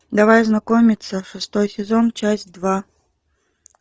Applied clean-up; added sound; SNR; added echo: none; none; none; none.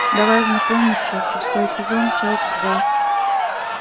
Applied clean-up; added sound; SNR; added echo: none; Crowd; -3 dB; none.